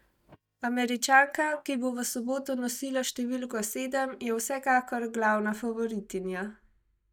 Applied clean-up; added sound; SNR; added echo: neural mask model DeepFilterNet 3.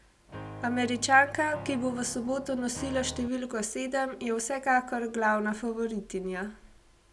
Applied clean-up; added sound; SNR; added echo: none; Piano; 13 dB; none.